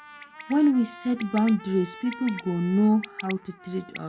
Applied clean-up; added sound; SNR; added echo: none; Bird + Trumpet; 17 dB; none.